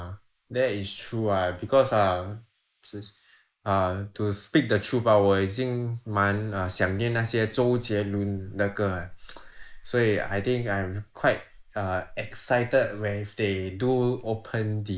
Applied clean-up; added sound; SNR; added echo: neural mask model Resemble Enhance denoiser.